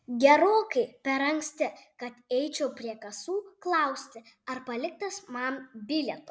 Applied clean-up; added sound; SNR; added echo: none; none; none; none.